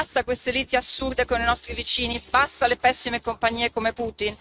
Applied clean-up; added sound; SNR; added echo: neural mask model RNNoise.